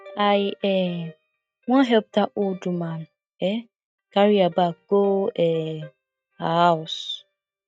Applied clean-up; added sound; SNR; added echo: neural mask model RNNoise.